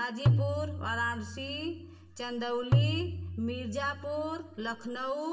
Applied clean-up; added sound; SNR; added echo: none; Tabla; -2 dB; reverberation time 0.8 s.